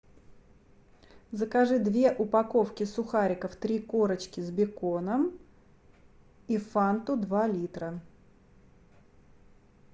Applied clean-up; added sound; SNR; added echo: none; none; none; none.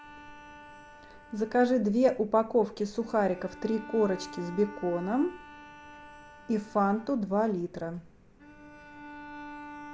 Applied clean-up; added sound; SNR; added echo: none; Bowed string instrument; 17 dB; none.